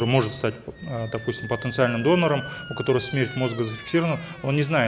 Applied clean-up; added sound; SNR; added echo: none; Squeak; 16 dB; none.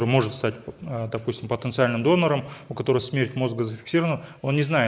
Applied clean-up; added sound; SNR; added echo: neural mask model Resemble Enhance denoiser.